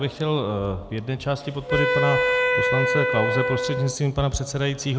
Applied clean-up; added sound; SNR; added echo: none; Wind instrument, woodwind instrument; -2 dB; none.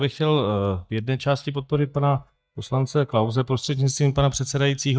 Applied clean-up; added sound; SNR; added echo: neural mask model DeepFilterNet 3.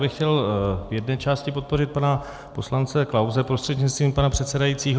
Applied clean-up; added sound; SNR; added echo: none; none; none; none.